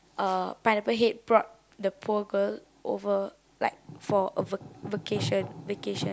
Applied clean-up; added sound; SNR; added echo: none; none; none; none.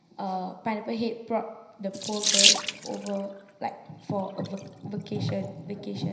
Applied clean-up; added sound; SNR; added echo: none; Sink (filling or washing) / Water tap, faucet; -2 dB; reverberation time 0.9 s.